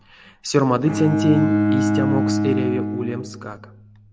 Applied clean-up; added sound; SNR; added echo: none; Bowed string instrument; -1 dB; none.